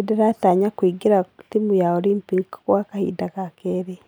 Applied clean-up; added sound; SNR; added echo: none; none; none; none.